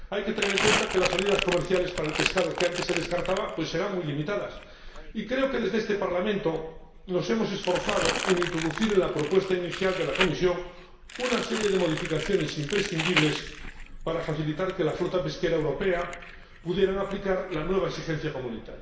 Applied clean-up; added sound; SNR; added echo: none; Crumpling, crinkling; 6 dB; reverberation time 0.8 s.